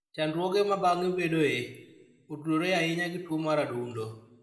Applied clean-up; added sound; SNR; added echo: none; none; none; reverberation time 0.6 s.